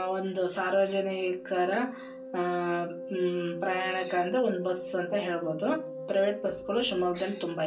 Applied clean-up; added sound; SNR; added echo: none; Wind instrument, woodwind instrument; 11 dB; reverberation time 0.3 s.